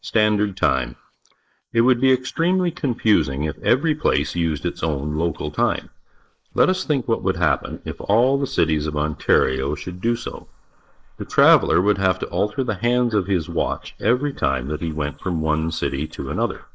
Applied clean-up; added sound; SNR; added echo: neural mask model Resemble Enhance denoiser.